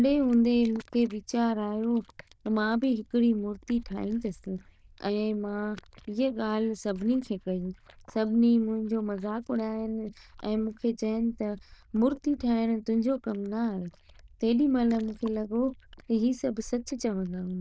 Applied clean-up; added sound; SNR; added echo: neural diffusion model UNIVERSE++.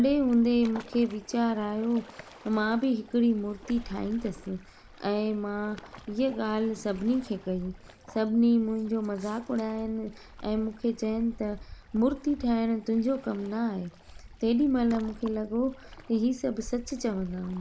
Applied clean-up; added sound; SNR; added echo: none; Waves, surf; 18 dB; none.